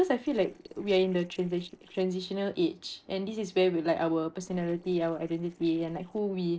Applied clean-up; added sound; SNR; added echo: neural separator model SepFormer DNS4.